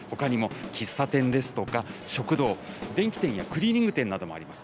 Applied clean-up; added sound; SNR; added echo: none; Drum kit; 14 dB; none.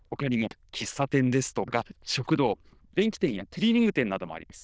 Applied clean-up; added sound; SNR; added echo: neural diffusion model UNIVERSE++.